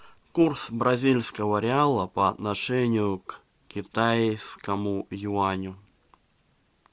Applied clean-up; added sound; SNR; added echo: none; none; none; none.